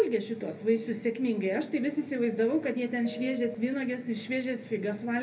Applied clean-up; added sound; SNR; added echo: none; Telephone; 14 dB; reverberation time 0.3 s.